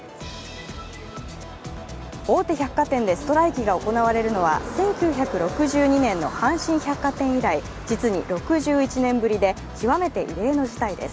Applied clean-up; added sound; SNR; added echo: none; none; none; none.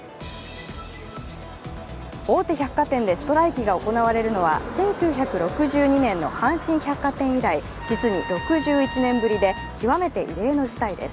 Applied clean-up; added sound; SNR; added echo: none; Trumpet; 12 dB; none.